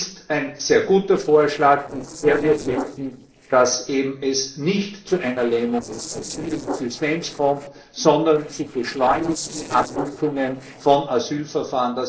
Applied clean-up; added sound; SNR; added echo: neural separator model SepFormer DNS4.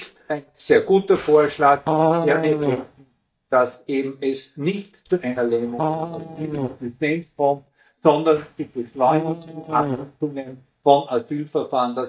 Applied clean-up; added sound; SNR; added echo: neural mask model DeepFilterNet 3.